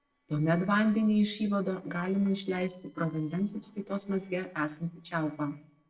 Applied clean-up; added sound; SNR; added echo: neural separator model SepFormer DNS4.